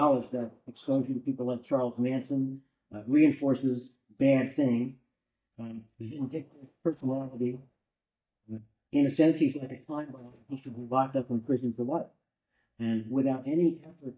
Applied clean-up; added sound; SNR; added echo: neural mask model DeepFilterNet 3.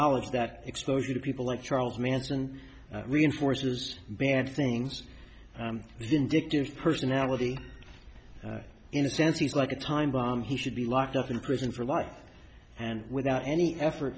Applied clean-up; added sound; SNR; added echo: none; none; none; none.